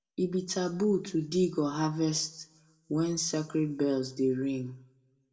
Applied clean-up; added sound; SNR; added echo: none; none; none; reverberation time 0.6 s.